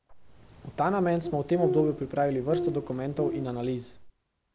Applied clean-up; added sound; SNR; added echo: none; Bird; 6 dB; none.